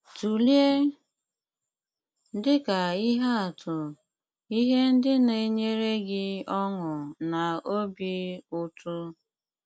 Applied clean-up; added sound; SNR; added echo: none; none; none; none.